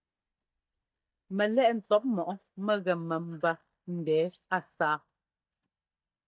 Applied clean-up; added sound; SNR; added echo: neural mask model DeepFilterNet 3.